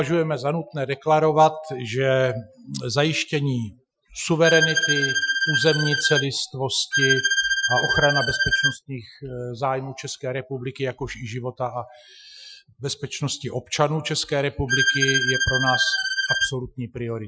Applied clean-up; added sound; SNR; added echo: classical method Wiener filter.